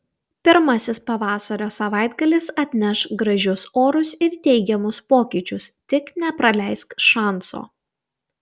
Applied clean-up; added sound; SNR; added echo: none; none; none; none.